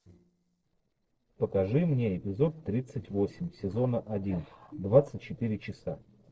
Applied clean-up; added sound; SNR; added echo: neural separator model SepFormer DNS4.